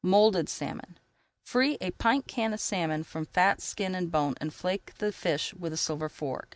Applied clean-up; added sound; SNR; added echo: none; none; none; none.